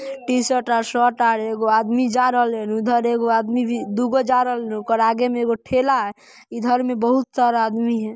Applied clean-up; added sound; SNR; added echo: none; none; none; none.